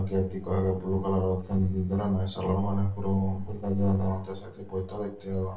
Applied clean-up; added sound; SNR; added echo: neural separator model SepFormer DNS4.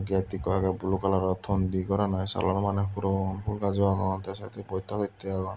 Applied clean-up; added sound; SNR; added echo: none; none; none; none.